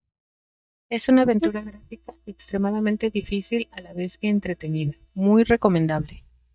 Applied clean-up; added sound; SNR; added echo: neural mask model DeepFilterNet 3.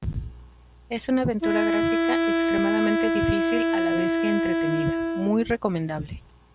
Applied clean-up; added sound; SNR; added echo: none; Wind instrument, woodwind instrument; -3 dB; none.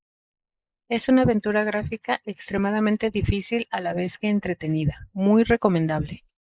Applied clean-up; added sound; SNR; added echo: neural mask model Resemble Enhance denoiser.